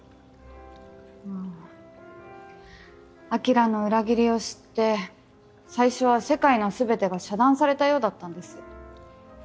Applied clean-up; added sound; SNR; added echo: none; none; none; none.